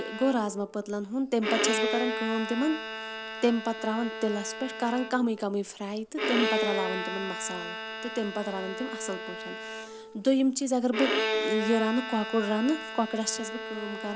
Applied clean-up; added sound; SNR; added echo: none; Bowed string instrument; 4 dB; none.